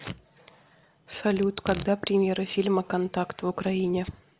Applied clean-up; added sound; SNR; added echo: none; Packing tape, duct tape / Tearing; 18 dB; none.